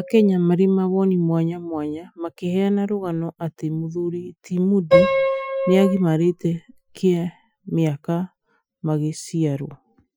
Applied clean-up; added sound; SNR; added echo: classical method Wiener filter.